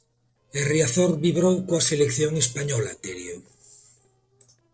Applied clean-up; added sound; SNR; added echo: neural separator model SepFormer DNS4.